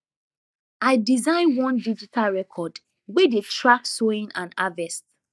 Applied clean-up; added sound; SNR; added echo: neural mask model DeepFilterNet 3.